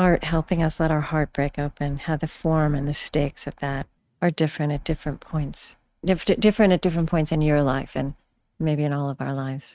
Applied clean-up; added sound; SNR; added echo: neural mask model RNNoise.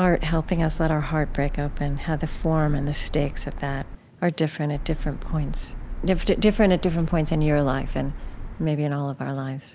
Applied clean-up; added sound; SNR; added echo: none; Car; 4 dB; none.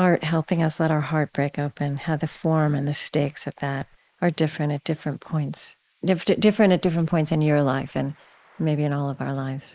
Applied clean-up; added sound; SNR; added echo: neural mask model Resemble Enhance denoiser.